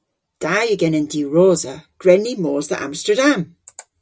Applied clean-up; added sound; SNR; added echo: none; none; none; none.